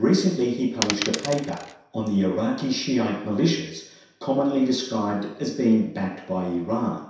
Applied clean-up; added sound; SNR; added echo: none; Coin (dropping); 6 dB; reverberation time 0.7 s.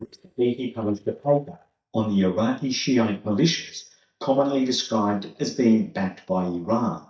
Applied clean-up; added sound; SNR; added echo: neural mask model DeepFilterNet 3.